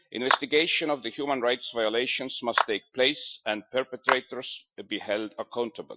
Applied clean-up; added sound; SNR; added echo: classical method Wiener filter.